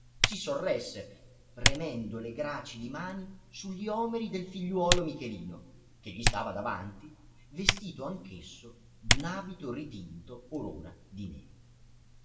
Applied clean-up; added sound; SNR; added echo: none; Typing; -2 dB; reverberation time 0.8 s.